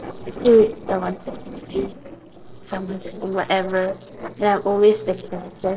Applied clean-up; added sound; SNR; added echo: neural separator model SepFormer DNS4.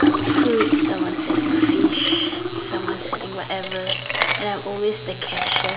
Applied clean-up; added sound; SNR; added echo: none; Liquid; -4 dB; none.